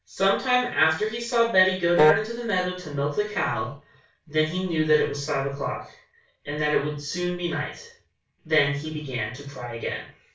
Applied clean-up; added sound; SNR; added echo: neural separator model SepFormer DNS4.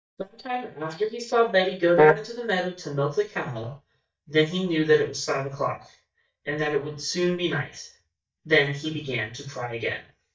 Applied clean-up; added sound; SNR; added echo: neural mask model DeepFilterNet 3.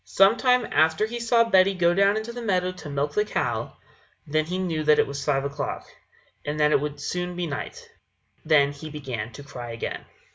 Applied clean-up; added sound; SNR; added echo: none; none; none; none.